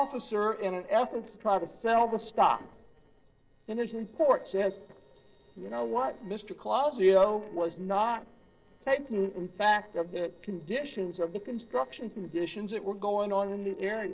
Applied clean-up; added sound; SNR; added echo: neural separator model SepFormer DNS4.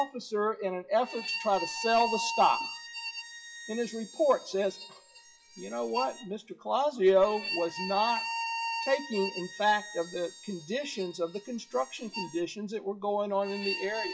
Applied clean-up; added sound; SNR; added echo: classical method WPE with log-MMSE.